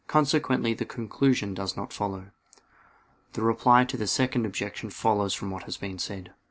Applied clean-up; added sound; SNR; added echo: none; none; none; none.